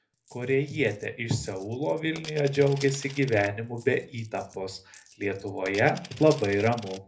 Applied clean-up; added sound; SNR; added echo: none; Coin (dropping); 20 dB; reverberation time 0.3 s.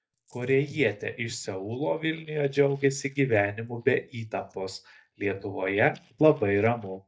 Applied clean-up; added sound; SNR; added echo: neural mask model DeepFilterNet 3.